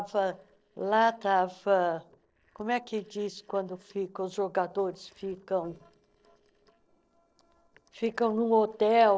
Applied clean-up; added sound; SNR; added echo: neural separator model SepFormer DNS4.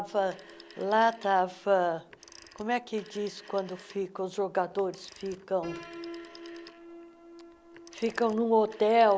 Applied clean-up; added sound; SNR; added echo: none; Piano + Telephone; 19 dB; none.